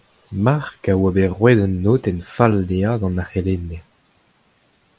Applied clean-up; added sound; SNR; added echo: none; none; none; none.